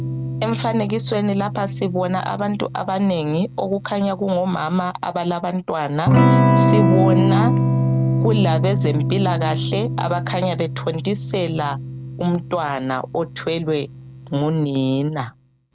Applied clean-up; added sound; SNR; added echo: none; Electric guitar / Strum; -1 dB; none.